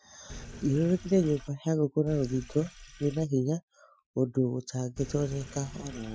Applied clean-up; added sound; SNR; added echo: classical method Wiener filter.